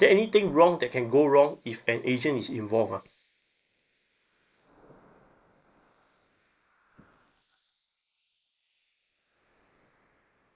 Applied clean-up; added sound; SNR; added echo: neural mask model Resemble Enhance denoiser.